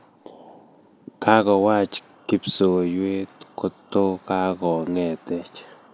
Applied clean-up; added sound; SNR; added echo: none; none; none; none.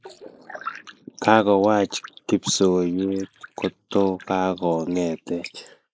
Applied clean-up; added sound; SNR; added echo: neural mask model Resemble Enhance denoiser.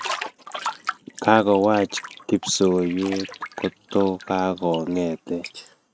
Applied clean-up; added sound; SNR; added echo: neural mask model RNNoise.